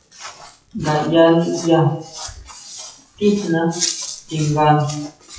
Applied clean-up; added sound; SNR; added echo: classical method WPE with log-MMSE.